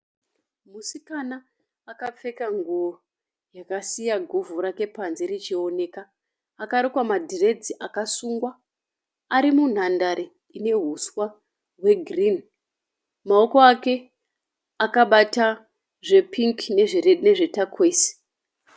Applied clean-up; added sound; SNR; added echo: none; none; none; none.